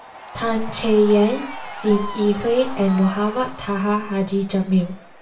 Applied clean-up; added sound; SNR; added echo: none; Crowd / Cheering; 15 dB; reverberation time 0.3 s.